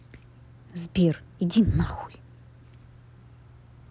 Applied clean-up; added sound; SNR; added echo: none; none; none; none.